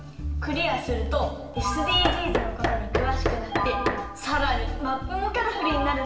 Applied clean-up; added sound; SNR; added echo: none; Knock; 7 dB; reverberation time 0.9 s.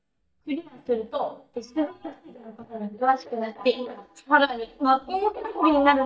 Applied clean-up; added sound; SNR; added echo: neural mask model DeepFilterNet 3.